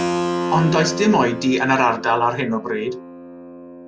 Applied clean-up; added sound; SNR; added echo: none; Keyboard (musical); 6 dB; none.